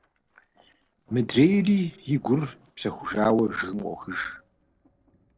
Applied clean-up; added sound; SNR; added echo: neural separator model SepFormer DNS4.